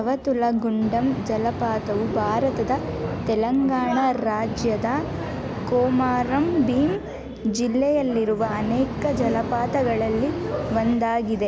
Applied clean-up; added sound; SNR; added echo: none; Boat, Water vehicle; 9 dB; none.